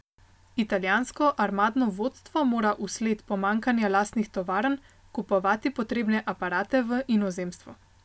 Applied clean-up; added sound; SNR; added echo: none; none; none; none.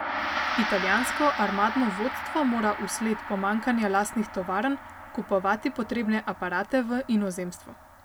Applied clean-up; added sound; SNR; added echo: none; Gong; 7 dB; none.